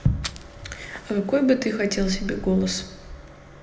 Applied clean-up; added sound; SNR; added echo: none; Fire; 14 dB; reverberation time 0.8 s.